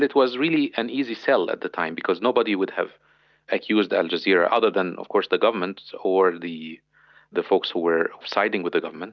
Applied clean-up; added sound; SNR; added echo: none; none; none; none.